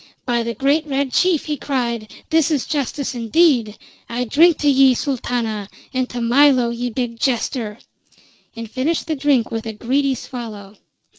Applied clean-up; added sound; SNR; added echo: none; none; none; none.